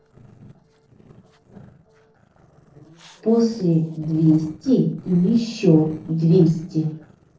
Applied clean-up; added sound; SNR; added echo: neural separator model SepFormer DNS4.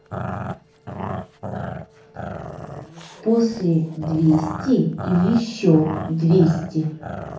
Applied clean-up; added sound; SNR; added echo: none; Growling; 10 dB; reverberation time 0.6 s.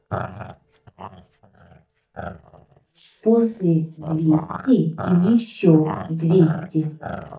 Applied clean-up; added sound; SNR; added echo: neural mask model DeepFilterNet 3.